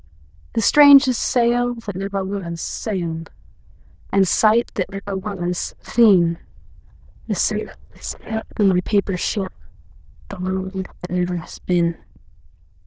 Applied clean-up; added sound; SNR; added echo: neural diffusion model UNIVERSE++.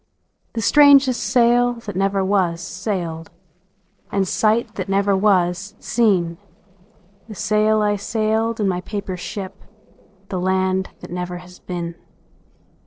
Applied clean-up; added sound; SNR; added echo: neural separator model SepFormer DNS4.